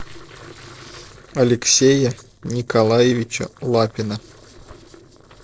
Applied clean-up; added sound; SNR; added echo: neural separator model SepFormer DNS4.